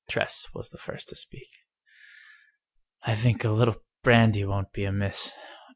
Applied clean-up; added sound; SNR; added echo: none; none; none; none.